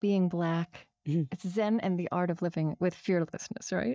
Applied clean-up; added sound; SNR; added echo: neural mask model DeepFilterNet 3.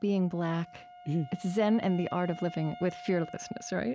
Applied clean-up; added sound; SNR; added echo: none; Wind instrument, woodwind instrument; 17 dB; none.